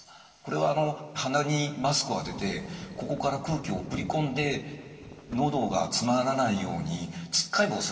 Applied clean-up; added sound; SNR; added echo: none; Wind; 15 dB; reverberation time 2.1 s.